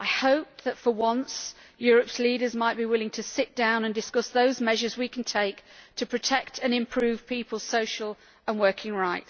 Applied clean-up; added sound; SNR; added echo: none; none; none; none.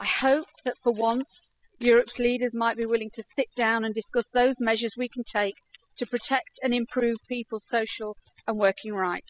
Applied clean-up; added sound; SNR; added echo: classical method spectral subtraction.